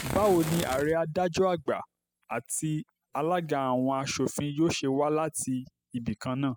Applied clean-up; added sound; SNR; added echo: classical method spectral subtraction.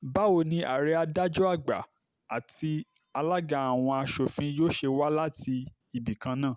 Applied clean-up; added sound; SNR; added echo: none; none; none; none.